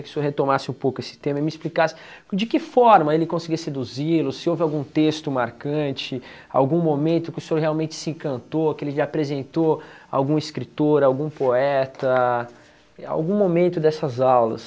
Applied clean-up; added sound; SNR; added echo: none; none; none; none.